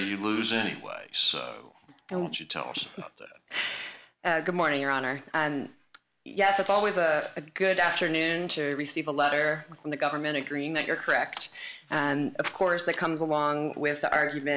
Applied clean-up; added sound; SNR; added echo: none; none; none; none.